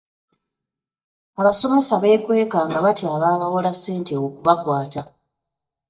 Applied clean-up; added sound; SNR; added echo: neural mask model DeepFilterNet 3.